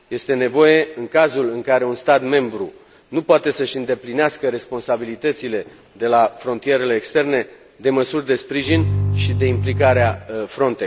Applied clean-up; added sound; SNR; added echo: none; Bowed string instrument; 1 dB; none.